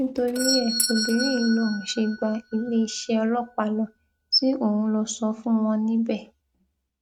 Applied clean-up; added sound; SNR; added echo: neural mask model RNNoise.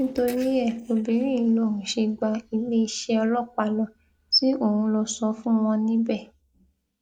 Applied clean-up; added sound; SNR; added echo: neural mask model Resemble Enhance denoiser.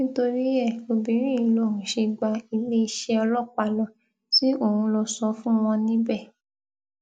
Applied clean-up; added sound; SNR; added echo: none; none; none; none.